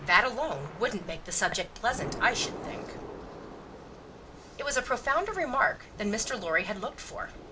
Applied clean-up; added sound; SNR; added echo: none; Thunder / Rain; 13 dB; reverberation time 0.2 s.